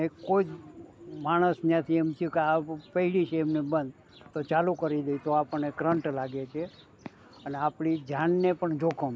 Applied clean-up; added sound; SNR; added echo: none; none; none; none.